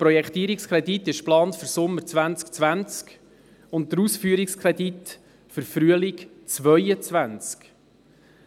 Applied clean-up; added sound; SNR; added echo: none; none; none; none.